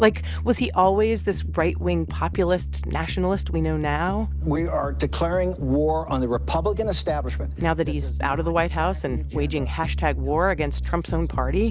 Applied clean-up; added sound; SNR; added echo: none; none; none; none.